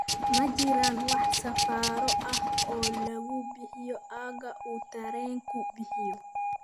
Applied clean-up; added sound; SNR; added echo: none; Alarm + Tools; -5 dB; none.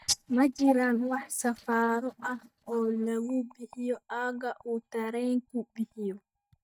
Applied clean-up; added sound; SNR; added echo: neural mask model DeepFilterNet 3.